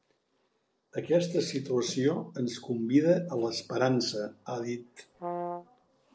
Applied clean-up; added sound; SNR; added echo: neural separator model SepFormer DNS4.